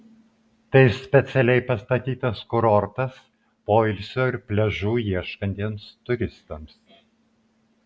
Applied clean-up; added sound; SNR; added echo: none; none; none; none.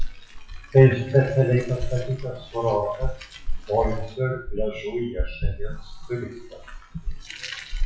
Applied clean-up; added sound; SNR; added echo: classical method WPE with log-MMSE.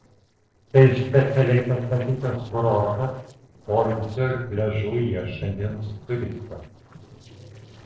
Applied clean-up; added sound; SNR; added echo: neural separator model SepFormer DNS4.